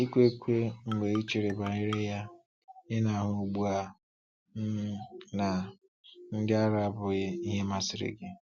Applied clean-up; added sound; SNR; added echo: none; Marimba, xylophone; 14 dB; none.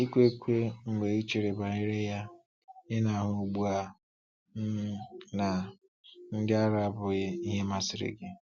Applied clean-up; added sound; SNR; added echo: none; none; none; none.